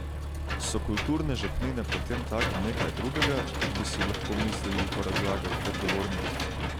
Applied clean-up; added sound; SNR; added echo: none; Engine / Mechanisms; -3 dB; none.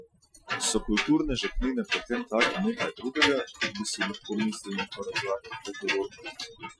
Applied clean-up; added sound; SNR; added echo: classical method Wiener filter.